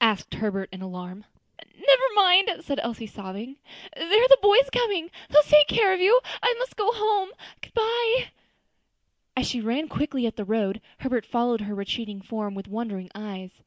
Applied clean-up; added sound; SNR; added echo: none; none; none; none.